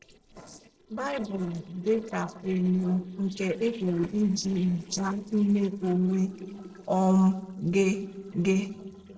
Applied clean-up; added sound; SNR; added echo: neural separator model SepFormer DNS4.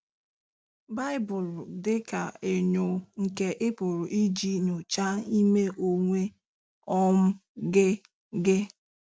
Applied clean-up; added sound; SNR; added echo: none; none; none; none.